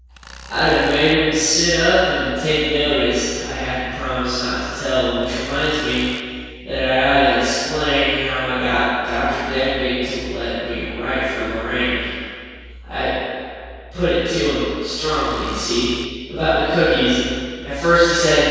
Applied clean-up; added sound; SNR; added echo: none; Tools; 19 dB; reverberation time 2.0 s.